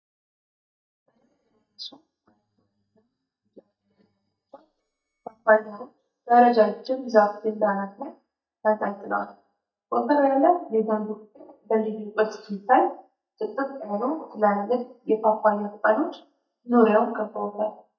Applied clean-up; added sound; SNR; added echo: neural mask model DeepFilterNet 3.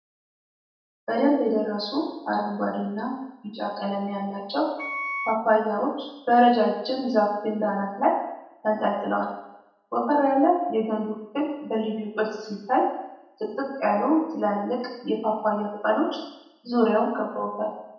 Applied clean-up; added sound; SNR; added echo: none; Wind instrument, woodwind instrument; 8 dB; reverberation time 0.9 s.